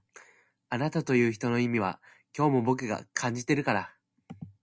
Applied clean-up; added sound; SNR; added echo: none; none; none; none.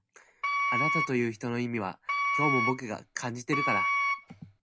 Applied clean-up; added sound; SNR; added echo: none; Wind instrument, woodwind instrument; -3 dB; none.